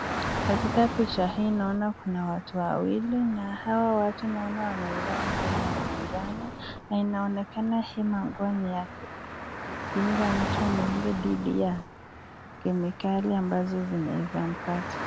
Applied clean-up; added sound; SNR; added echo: none; Traffic noise, roadway noise / Car; 6 dB; none.